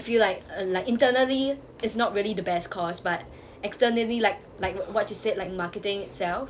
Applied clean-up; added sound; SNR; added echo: none; none; none; none.